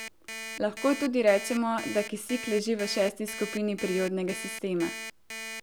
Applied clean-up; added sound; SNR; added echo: none; Alarm; 11 dB; none.